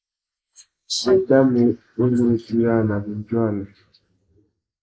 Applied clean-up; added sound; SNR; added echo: neural mask model Resemble Enhance denoiser.